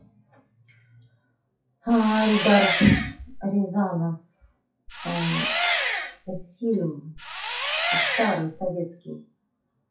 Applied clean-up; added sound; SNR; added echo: classical method WPE with log-MMSE.